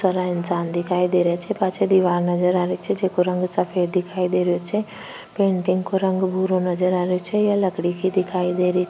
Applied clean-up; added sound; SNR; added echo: none; none; none; none.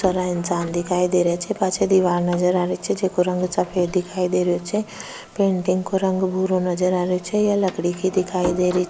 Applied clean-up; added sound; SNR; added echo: none; Door; 19 dB; none.